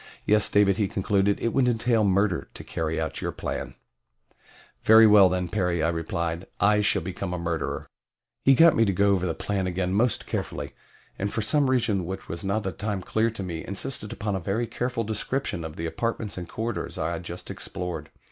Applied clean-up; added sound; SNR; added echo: none; none; none; none.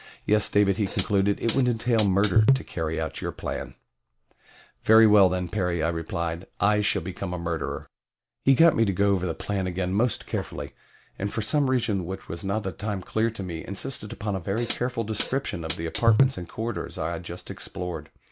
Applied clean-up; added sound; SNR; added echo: none; Hi-hat; 1 dB; none.